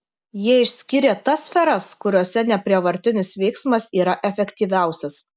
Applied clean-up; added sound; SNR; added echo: none; none; none; none.